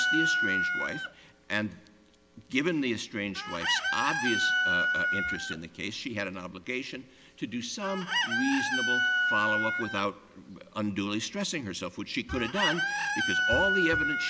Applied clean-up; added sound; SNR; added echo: none; Chicken, rooster; -2 dB; none.